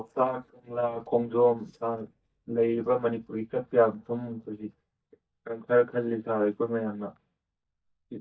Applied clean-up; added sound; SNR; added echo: neural mask model DeepFilterNet 3.